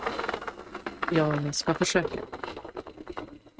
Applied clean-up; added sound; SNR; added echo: neural mask model RNNoise.